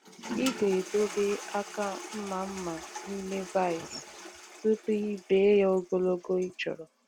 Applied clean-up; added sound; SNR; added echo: none; Toilet flush; 13 dB; none.